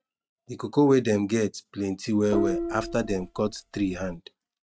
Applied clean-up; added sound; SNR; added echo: neural mask model RNNoise.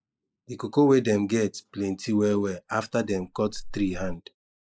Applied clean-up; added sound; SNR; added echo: neural mask model Resemble Enhance denoiser.